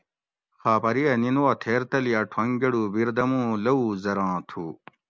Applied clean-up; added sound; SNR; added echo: none; none; none; none.